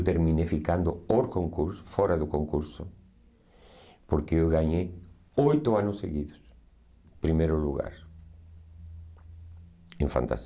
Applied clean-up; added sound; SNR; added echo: none; none; none; none.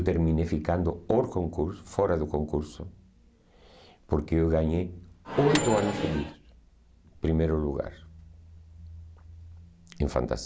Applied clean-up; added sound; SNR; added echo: none; Microwave oven; 2 dB; none.